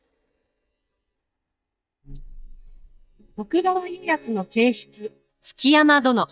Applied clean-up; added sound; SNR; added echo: neural mask model DeepFilterNet 3.